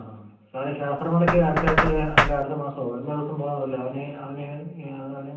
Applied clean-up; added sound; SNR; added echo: none; Knock; 2 dB; reverberation time 0.6 s.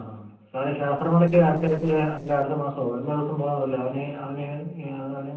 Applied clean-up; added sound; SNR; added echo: neural separator model SepFormer DNS4.